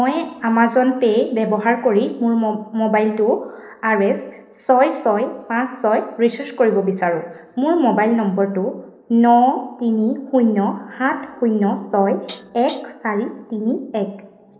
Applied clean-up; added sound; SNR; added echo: neural separator model SepFormer DNS4.